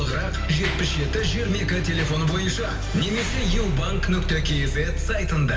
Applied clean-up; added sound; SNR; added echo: none; Mechanisms; 15 dB; reverberation time 2.4 s.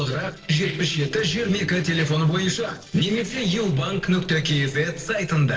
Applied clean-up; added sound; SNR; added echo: neural separator model SepFormer DNS4.